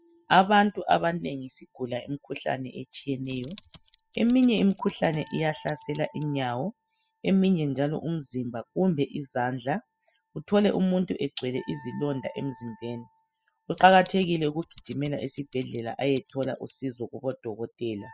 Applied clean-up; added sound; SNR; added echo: classical method spectral subtraction.